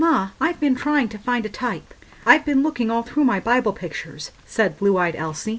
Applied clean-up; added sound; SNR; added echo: none; none; none; none.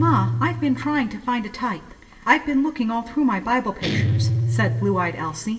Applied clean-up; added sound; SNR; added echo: none; Guitar; 3 dB; reverberation time 1.3 s.